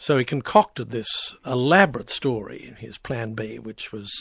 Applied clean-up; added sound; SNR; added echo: none; none; none; none.